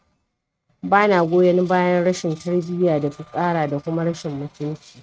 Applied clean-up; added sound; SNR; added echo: neural mask model RNNoise.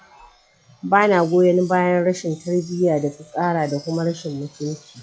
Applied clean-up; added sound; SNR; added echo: classical method log-MMSE.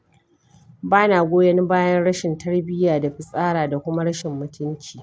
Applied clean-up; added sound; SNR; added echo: none; none; none; none.